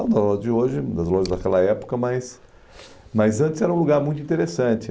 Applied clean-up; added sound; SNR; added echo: none; none; none; none.